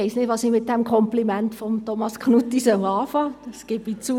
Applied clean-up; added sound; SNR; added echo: none; none; none; none.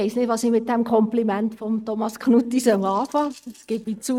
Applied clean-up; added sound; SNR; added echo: neural mask model RNNoise.